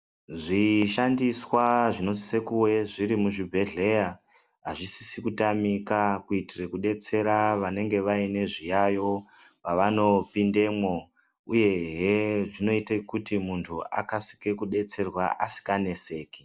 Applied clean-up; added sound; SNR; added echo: none; none; none; none.